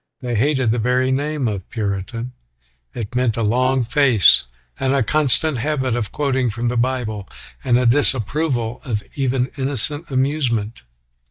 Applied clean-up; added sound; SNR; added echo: neural mask model DeepFilterNet 3.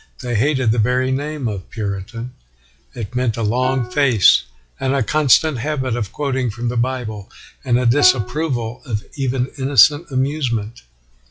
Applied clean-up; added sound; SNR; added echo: classical method log-MMSE.